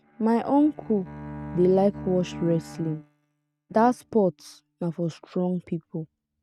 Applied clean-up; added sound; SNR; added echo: neural mask model RNNoise.